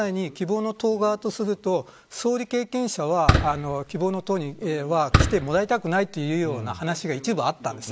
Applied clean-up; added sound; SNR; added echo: none; Fireworks; 0 dB; none.